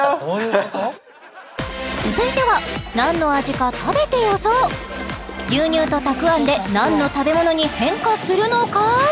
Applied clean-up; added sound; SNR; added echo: none; none; none; none.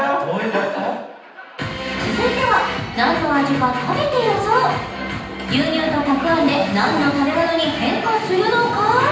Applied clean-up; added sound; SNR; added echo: none; none; none; reverberation time 0.9 s.